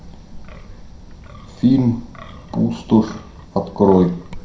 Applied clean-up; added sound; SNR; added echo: none; Wind; 17 dB; reverberation time 0.4 s.